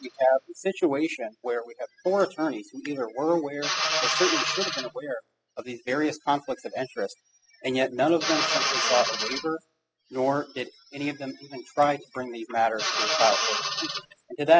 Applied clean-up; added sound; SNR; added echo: classical method spectral subtraction.